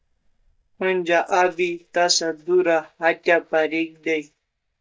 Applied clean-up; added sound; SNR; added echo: neural mask model DeepFilterNet 3.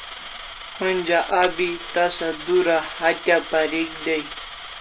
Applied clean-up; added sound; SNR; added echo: none; Coin (dropping); 9 dB; reverberation time 0.2 s.